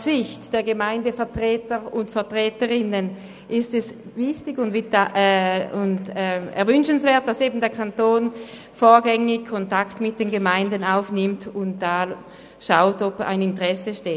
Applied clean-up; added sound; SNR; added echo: none; none; none; none.